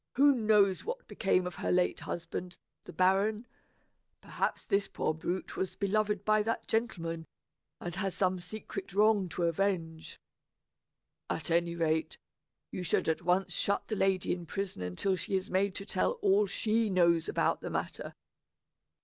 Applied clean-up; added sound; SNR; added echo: none; none; none; none.